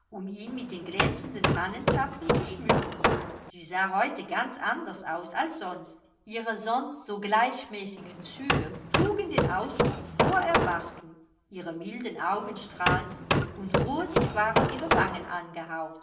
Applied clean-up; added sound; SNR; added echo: none; Hammer; -4 dB; reverberation time 0.6 s.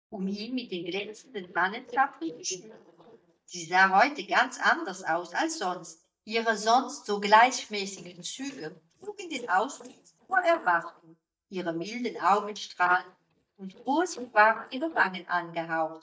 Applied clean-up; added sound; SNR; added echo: neural mask model DeepFilterNet 3.